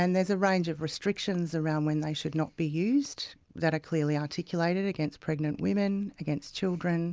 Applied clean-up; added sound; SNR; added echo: none; none; none; none.